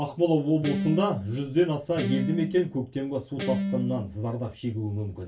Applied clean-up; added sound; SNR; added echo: none; Guitar; 4 dB; reverberation time 0.2 s.